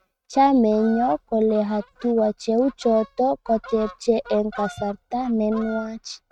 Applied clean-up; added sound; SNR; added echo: neural mask model RNNoise.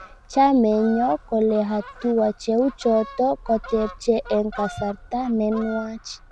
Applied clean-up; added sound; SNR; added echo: none; Fowl; 17 dB; none.